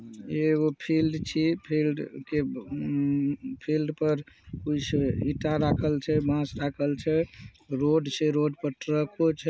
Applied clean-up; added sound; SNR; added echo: none; none; none; none.